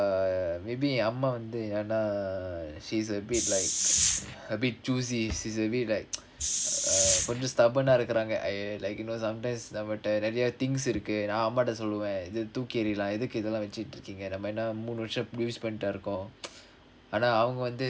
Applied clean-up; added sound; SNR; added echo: none; Hiss; -2 dB; none.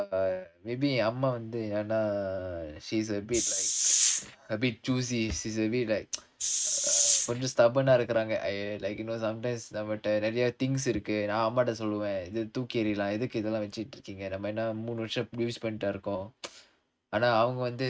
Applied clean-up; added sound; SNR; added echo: neural mask model RNNoise.